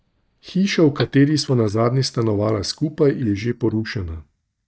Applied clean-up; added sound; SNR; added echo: neural mask model DeepFilterNet 3.